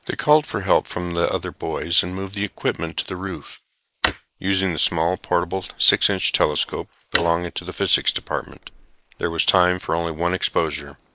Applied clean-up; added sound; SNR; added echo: neural mask model Resemble Enhance denoiser.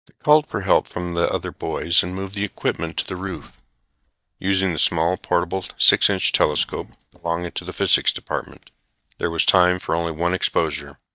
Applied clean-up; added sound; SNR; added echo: neural mask model DeepFilterNet 3.